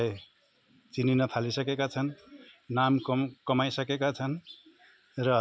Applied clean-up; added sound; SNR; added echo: none; none; none; none.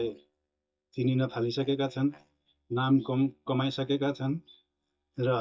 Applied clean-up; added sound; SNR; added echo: neural mask model DeepFilterNet 3.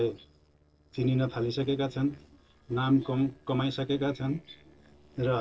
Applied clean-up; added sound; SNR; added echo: neural separator model SepFormer DNS4.